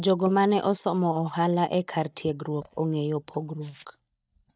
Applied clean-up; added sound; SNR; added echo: neural mask model DeepFilterNet 3.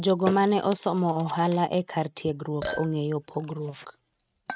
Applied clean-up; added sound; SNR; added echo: neural mask model RNNoise.